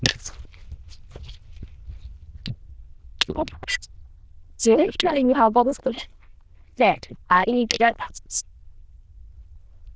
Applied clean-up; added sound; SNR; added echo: neural diffusion model UNIVERSE++.